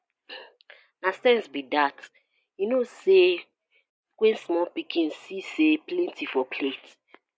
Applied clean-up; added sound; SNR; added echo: none; none; none; none.